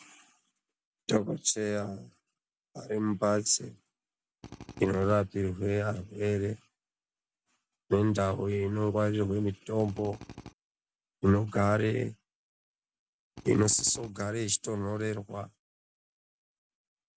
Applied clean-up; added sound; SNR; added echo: none; Drill; 15 dB; none.